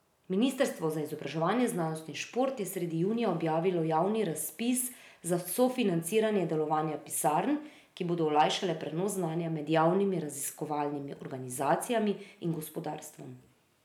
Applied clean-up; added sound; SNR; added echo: none; none; none; none.